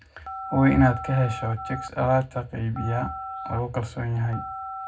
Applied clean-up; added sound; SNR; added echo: none; Telephone; 11 dB; reverberation time 0.3 s.